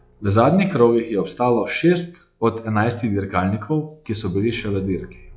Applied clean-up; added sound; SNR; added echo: classical method log-MMSE.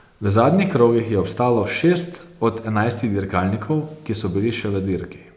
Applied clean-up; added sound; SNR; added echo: none; none; none; none.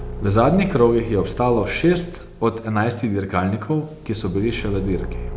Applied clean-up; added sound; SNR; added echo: none; Engine / Car; 11 dB; none.